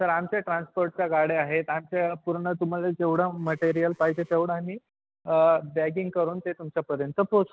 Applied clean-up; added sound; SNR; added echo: neural separator model SepFormer DNS4.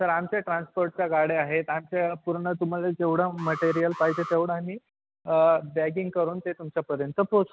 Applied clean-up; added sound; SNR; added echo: none; Alarm; 13 dB; none.